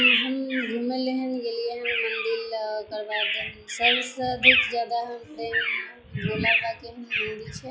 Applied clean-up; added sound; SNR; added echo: classical method log-MMSE.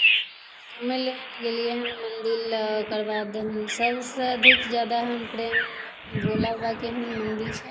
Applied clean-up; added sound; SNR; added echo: neural mask model Resemble Enhance denoiser.